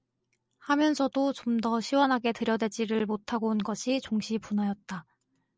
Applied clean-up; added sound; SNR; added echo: none; none; none; none.